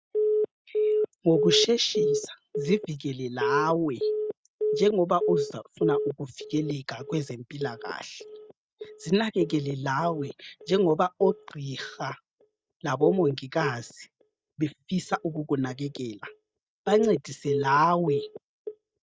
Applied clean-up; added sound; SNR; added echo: neural mask model DeepFilterNet 3.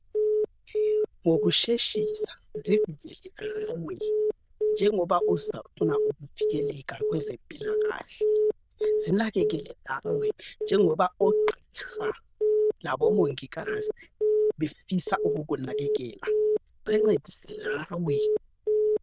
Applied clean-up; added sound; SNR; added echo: neural diffusion model UNIVERSE++.